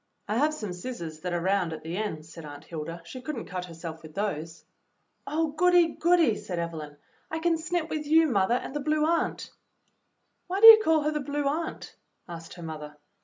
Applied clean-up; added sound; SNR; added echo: none; none; none; none.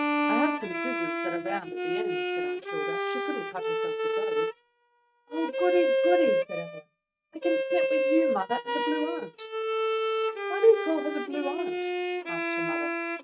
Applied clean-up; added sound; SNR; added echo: neural mask model RNNoise.